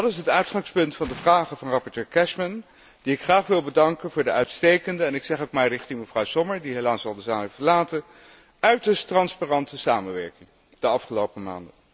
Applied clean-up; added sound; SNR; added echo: none; Gunshot, gunfire; 19 dB; none.